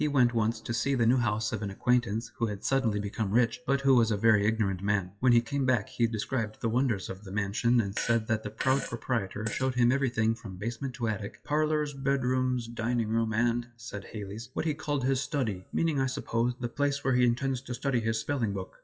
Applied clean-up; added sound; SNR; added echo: classical method WPE with log-MMSE.